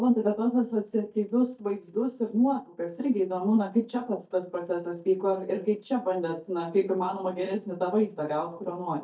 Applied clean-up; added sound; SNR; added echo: neural mask model DeepFilterNet 3.